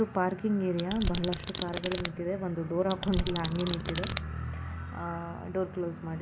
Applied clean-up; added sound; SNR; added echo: none; Domestic sounds, home sounds; 4 dB; none.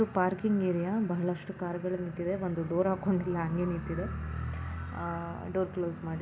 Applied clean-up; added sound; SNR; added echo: none; none; none; none.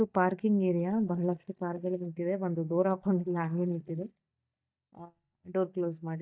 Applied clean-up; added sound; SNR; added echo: neural mask model DeepFilterNet 3.